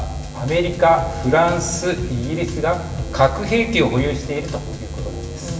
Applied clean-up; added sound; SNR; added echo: none; Buzz; 15 dB; reverberation time 1.0 s.